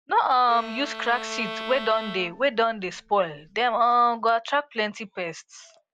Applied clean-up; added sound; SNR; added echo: none; Bowed string instrument; 13 dB; none.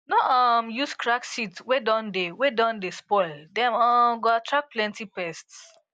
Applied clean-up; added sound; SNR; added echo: none; none; none; none.